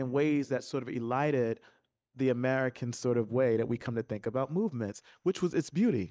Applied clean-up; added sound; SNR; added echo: neural mask model DeepFilterNet 3.